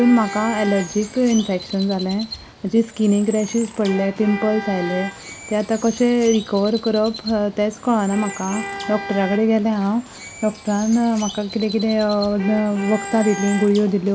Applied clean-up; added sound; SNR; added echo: none; Traffic noise, roadway noise / Vehicle horn, car horn, honking + Bird; 13 dB; none.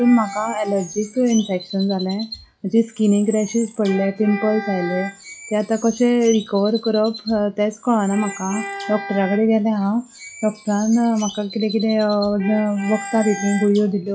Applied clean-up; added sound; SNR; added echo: classical method log-MMSE.